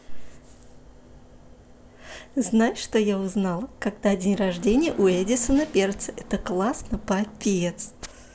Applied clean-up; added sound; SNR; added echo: none; Hiss / Bus / Engine; 17 dB; none.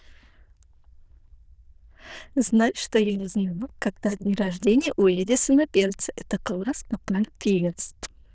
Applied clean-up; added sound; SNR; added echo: neural diffusion model UNIVERSE++.